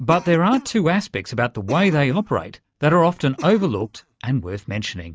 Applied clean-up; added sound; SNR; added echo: neural mask model DeepFilterNet 3.